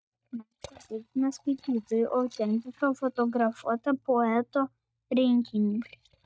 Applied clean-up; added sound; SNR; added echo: neural mask model DeepFilterNet 3.